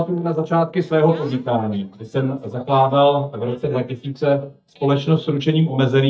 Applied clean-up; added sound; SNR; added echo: neural mask model DeepFilterNet 3.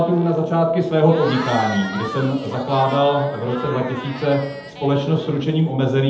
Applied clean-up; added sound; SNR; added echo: none; Crowd / Cheering; 14 dB; reverberation time 0.7 s.